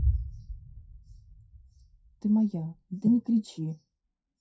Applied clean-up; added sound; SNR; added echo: classical method WPE with log-MMSE.